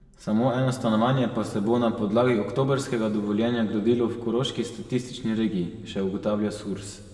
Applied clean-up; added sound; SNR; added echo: none; none; none; reverberation time 1.8 s.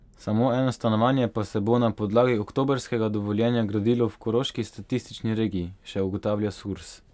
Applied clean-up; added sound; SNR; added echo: none; none; none; none.